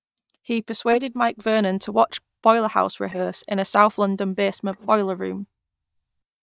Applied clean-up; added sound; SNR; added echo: neural mask model DeepFilterNet 3.